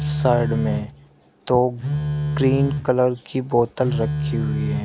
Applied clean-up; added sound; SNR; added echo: none; Telephone; 3 dB; none.